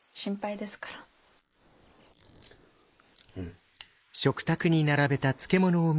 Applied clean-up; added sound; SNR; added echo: neural mask model Resemble Enhance denoiser.